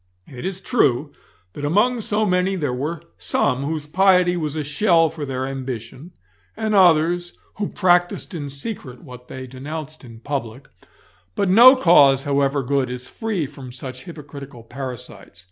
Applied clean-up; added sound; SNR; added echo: none; none; none; none.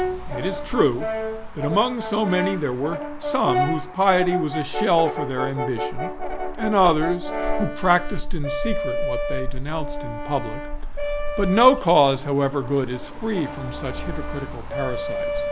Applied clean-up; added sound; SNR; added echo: none; Motor vehicle (road) + Brass instrument; 3 dB; none.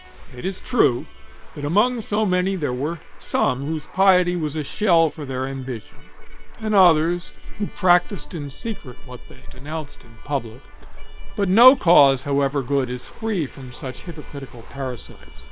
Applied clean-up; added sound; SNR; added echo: neural separator model SepFormer WHAM!.